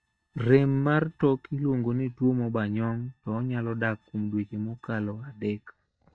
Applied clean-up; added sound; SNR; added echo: neural mask model DeepFilterNet 3.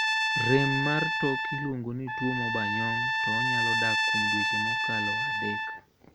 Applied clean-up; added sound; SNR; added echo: none; Trumpet; -4 dB; none.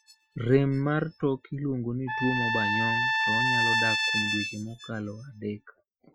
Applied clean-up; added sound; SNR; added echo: classical method Wiener filter.